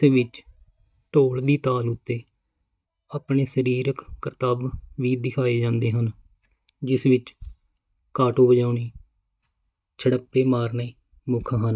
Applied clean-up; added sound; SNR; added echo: neural mask model DeepFilterNet 3.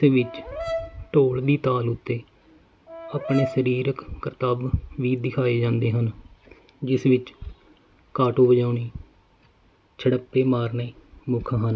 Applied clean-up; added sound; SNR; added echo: none; Brass instrument; 11 dB; none.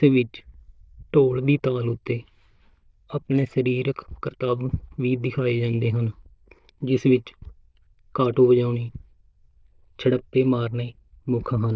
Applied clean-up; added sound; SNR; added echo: neural diffusion model UNIVERSE++.